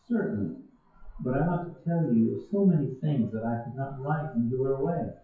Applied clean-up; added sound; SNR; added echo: classical method WPE with log-MMSE.